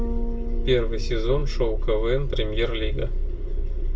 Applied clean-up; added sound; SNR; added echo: none; Bass guitar; 18 dB; reverberation time 0.2 s.